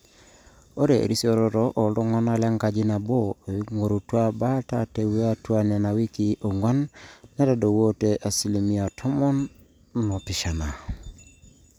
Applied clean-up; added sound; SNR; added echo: none; none; none; none.